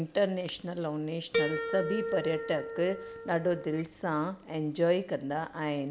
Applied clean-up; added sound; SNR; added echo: none; Harp; 4 dB; none.